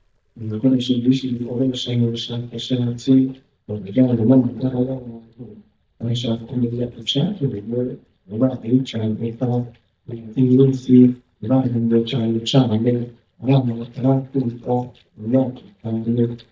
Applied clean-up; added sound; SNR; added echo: neural mask model DeepFilterNet 3.